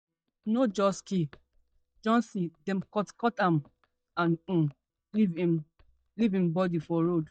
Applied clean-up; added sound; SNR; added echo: neural mask model DeepFilterNet 3.